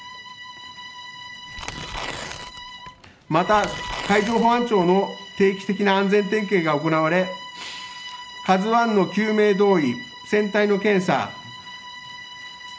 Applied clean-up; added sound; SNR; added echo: none; Bowed string instrument + Tearing; 14 dB; none.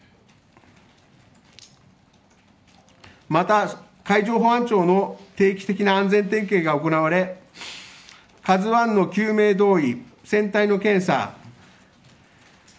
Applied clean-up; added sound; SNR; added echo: none; none; none; none.